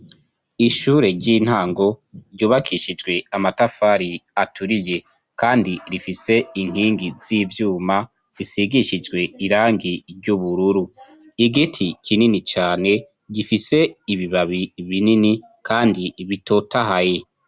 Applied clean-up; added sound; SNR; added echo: none; none; none; none.